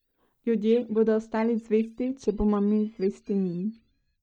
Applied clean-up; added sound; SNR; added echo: neural mask model DeepFilterNet 3.